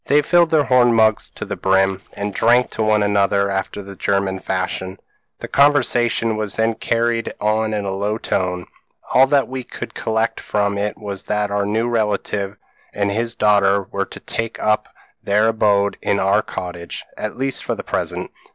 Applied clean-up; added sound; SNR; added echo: neural separator model SepFormer DNS4.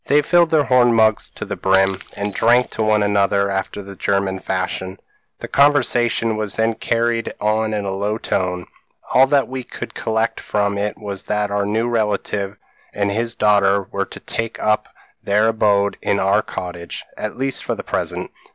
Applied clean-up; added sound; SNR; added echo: none; Shatter / Crushing; 16 dB; none.